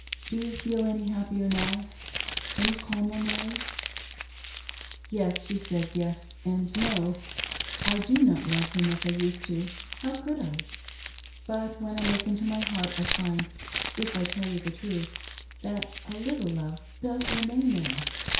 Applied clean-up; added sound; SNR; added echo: none; Crumpling, crinkling; 6 dB; reverberation time 0.6 s.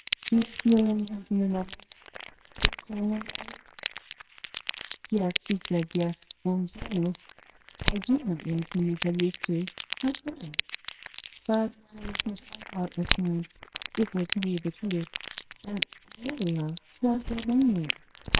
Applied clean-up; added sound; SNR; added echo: neural separator model SepFormer WHAMR!.